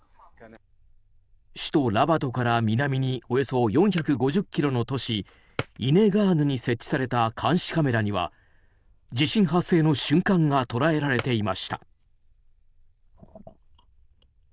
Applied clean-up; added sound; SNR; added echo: neural diffusion model UNIVERSE++.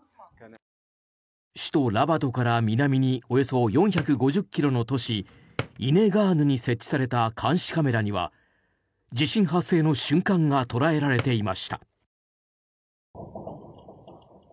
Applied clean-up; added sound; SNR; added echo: none; Drawer open or close; 14 dB; none.